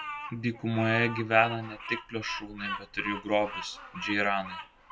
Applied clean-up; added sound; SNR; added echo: none; Bird vocalization, bird call, bird song; 10 dB; none.